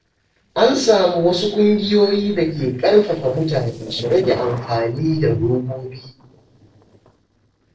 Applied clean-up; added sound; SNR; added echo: neural separator model SepFormer DNS4.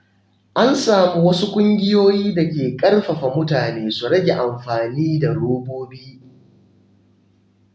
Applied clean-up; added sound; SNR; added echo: none; none; none; none.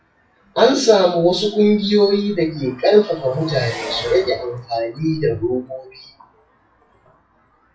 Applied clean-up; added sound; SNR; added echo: classical method WPE with log-MMSE.